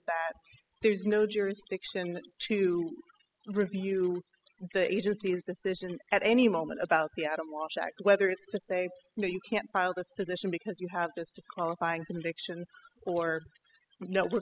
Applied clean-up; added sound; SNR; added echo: classical method spectral subtraction.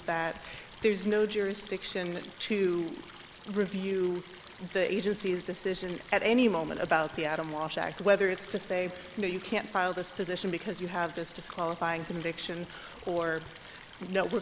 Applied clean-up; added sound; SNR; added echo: none; Stream; 19 dB; none.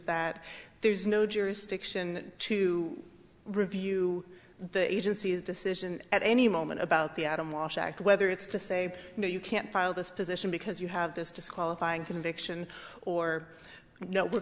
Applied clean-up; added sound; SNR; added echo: none; none; none; none.